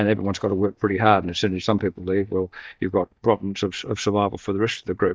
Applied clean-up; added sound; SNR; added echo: neural mask model DeepFilterNet 3.